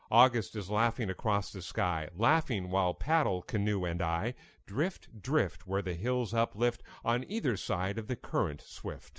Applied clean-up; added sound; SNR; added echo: none; none; none; none.